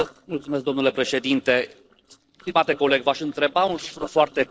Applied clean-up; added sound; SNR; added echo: neural separator model SepFormer DNS4.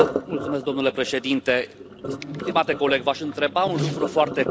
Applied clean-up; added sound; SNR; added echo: none; Sink (filling or washing); 5 dB; none.